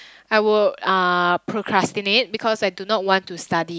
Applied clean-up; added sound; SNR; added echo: none; none; none; none.